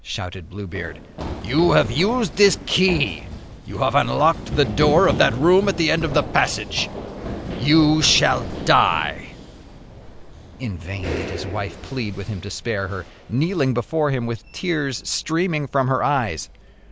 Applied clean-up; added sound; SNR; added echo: none; Run; 10 dB; none.